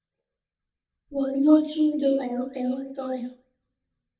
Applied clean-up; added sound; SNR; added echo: neural mask model DeepFilterNet 3.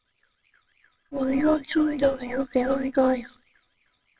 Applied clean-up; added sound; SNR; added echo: neural separator model SepFormer WHAMR!.